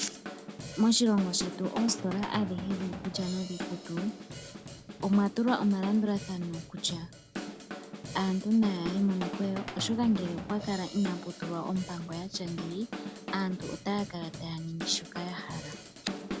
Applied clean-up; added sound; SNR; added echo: none; Drum / Drum kit; 9 dB; none.